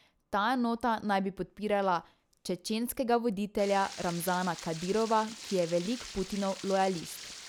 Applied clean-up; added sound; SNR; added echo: none; Stream; 14 dB; none.